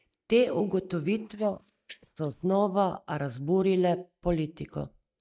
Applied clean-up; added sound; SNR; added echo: neural mask model DeepFilterNet 3.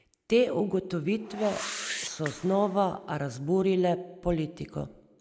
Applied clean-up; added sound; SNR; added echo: none; Whoosh, swoosh, swish; 12 dB; none.